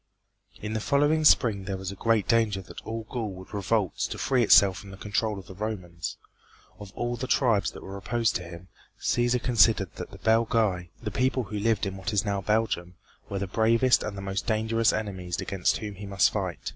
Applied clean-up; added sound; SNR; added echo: none; none; none; none.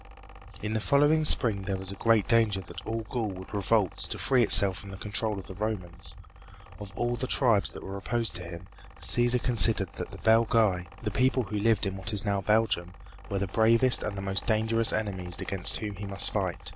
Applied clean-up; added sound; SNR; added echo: none; Mechanical fan; 18 dB; none.